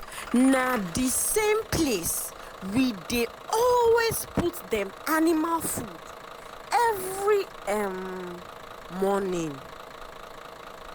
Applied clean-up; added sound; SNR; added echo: none; Engine starting / Bus; 15 dB; none.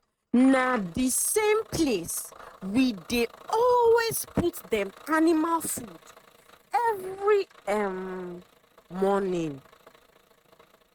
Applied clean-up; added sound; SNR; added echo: neural mask model RNNoise.